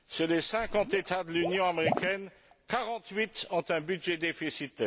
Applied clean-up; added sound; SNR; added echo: none; Water / Liquid; 9 dB; none.